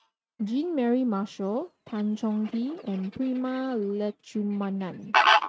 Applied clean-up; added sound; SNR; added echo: neural mask model RNNoise.